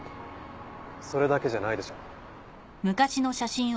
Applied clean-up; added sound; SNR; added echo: none; none; none; none.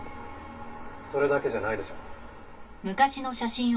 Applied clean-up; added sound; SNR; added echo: none; none; none; reverberation time 0.1 s.